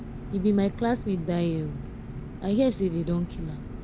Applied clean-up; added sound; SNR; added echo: none; Engine; 10 dB; none.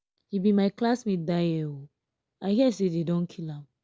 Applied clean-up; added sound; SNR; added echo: none; none; none; none.